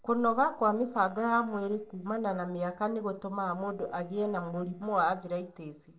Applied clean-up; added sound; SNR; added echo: neural separator model SepFormer DNS4.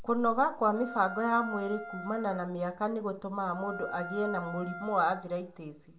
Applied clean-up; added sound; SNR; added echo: none; Wind instrument, woodwind instrument; 11 dB; reverberation time 0.3 s.